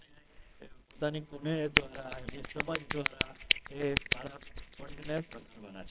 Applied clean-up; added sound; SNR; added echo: neural separator model SepFormer WHAMR!.